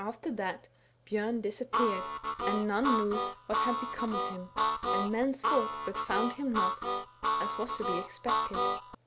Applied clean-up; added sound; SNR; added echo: none; Harmonica; -2 dB; none.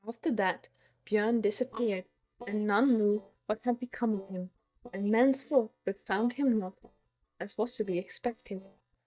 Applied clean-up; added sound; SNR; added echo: neural mask model DeepFilterNet 3.